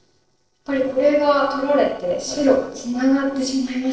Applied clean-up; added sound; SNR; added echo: neural separator model SepFormer DNS4.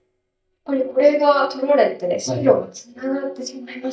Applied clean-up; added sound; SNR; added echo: neural mask model DeepFilterNet 3.